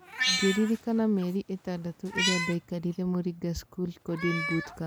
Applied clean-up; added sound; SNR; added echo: none; Meow; 5 dB; none.